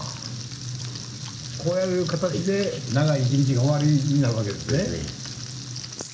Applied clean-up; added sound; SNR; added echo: none; Frying (food); 14 dB; reverberation time 0.4 s.